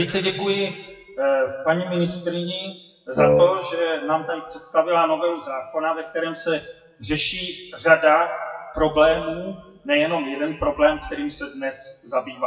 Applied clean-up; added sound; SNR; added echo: classical method WPE with log-MMSE.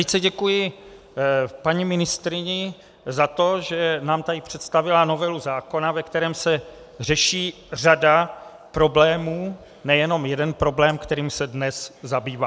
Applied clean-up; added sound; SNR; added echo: none; none; none; none.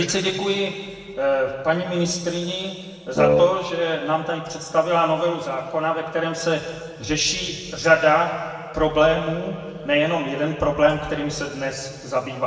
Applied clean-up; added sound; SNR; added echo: neural separator model SepFormer DNS4.